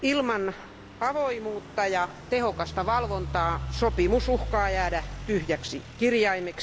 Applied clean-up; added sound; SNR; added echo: none; Idling / Truck; 9 dB; none.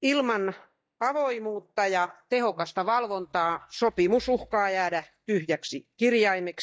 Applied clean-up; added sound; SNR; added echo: neural mask model DeepFilterNet 3.